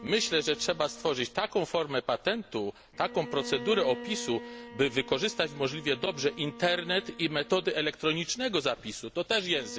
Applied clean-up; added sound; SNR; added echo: none; Bowed string instrument; 16 dB; none.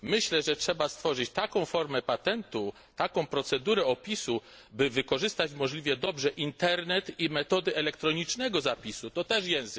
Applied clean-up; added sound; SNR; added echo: none; none; none; none.